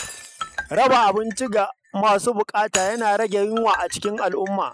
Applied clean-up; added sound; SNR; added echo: classical method Wiener filter.